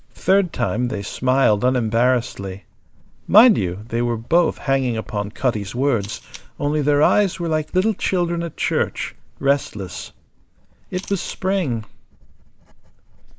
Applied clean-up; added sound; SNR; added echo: neural mask model Resemble Enhance denoiser.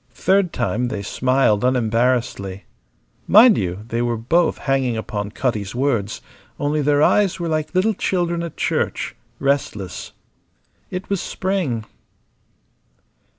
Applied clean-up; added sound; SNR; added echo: none; none; none; none.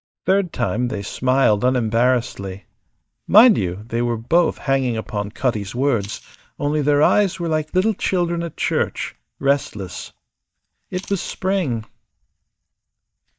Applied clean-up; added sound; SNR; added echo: neural mask model DeepFilterNet 3.